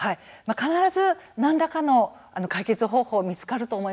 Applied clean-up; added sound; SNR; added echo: none; none; none; none.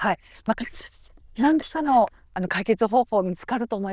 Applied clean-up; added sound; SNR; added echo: neural diffusion model UNIVERSE++.